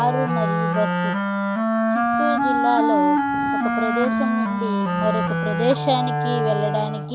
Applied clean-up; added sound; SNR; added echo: none; Wind instrument, woodwind instrument; -4 dB; none.